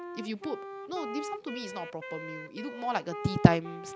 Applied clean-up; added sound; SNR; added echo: none; Wind instrument, woodwind instrument; 10 dB; none.